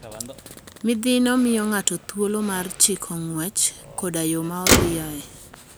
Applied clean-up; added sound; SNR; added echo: none; Motor vehicle (road); 5 dB; none.